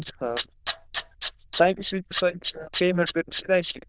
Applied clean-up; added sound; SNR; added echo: neural diffusion model UNIVERSE++.